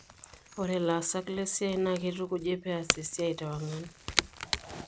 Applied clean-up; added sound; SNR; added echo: none; Crack / Crackle; 5 dB; none.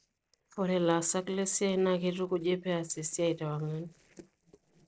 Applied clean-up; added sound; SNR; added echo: neural separator model SepFormer DNS4.